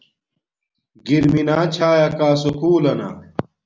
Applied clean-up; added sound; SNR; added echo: none; none; none; none.